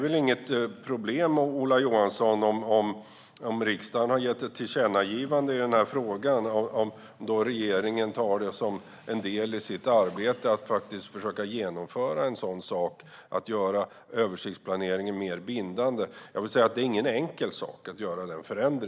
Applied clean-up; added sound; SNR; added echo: none; none; none; none.